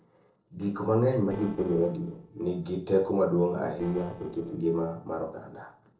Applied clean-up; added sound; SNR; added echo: neural separator model SepFormer DNS4.